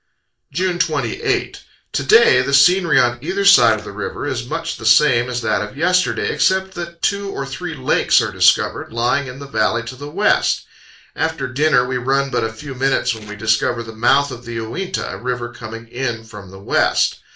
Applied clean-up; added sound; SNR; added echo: neural separator model SepFormer DNS4.